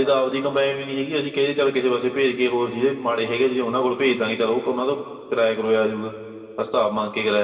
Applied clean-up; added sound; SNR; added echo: none; none; none; reverberation time 2.3 s.